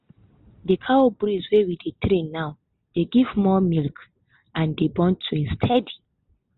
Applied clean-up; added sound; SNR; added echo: none; none; none; none.